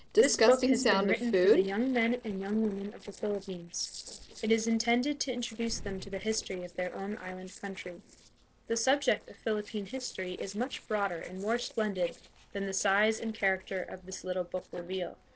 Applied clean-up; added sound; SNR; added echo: neural separator model SepFormer DNS4.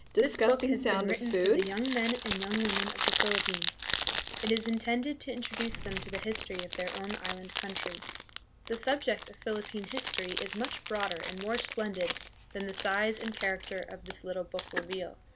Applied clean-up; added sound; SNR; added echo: none; Crumpling, crinkling; -2 dB; none.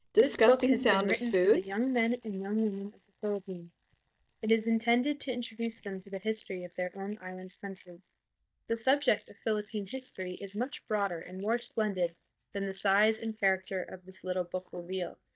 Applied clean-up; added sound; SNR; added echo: neural mask model DeepFilterNet 3.